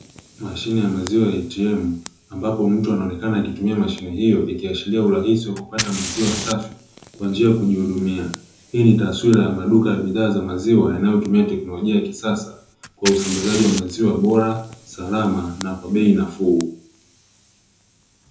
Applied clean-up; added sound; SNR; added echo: none; Fire; 16 dB; reverberation time 0.5 s.